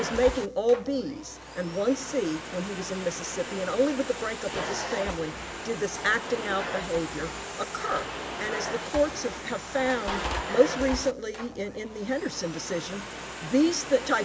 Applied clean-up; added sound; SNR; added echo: none; Domestic sounds, home sounds; 7 dB; none.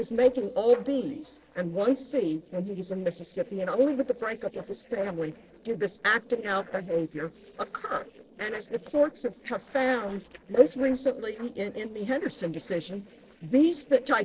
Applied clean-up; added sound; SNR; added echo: neural separator model SepFormer DNS4.